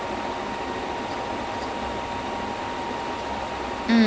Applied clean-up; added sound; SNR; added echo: none; Wind instrument, woodwind instrument; 9 dB; none.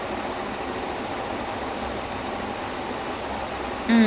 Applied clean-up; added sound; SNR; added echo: none; none; none; none.